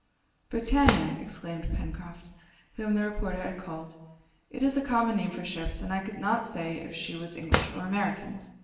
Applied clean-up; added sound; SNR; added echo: none; Drawer open or close; 1 dB; reverberation time 0.9 s.